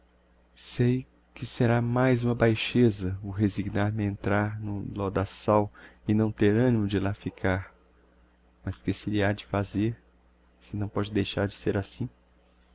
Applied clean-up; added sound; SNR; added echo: none; none; none; none.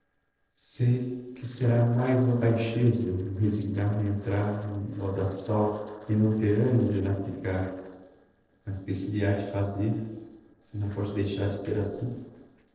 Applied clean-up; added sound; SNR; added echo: neural separator model SepFormer DNS4.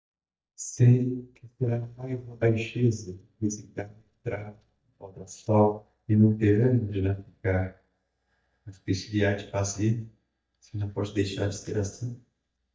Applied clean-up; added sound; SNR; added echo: neural mask model DeepFilterNet 3.